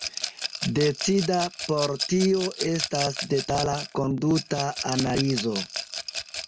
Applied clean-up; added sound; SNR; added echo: none; Rattle / Glass; 7 dB; none.